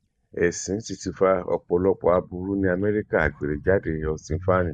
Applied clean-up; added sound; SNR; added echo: neural mask model DeepFilterNet 3.